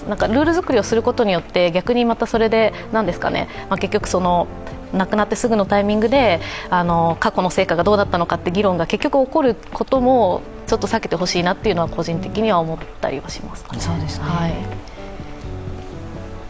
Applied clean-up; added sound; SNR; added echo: none; none; none; none.